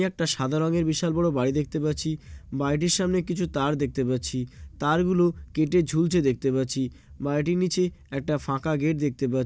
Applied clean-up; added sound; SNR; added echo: none; none; none; none.